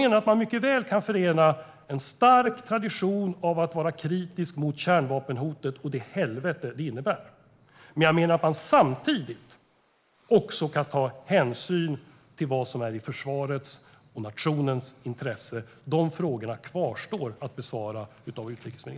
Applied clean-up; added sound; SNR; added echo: neural mask model Resemble Enhance denoiser.